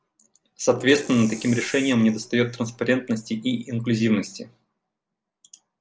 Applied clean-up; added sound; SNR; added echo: none; Percussion; 18 dB; none.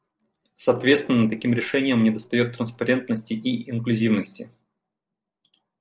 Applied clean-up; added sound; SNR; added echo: neural separator model SepFormer DNS4.